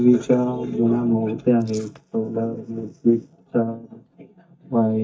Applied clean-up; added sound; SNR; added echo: neural mask model DeepFilterNet 3.